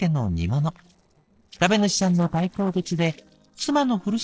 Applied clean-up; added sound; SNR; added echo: neural separator model SepFormer DNS4.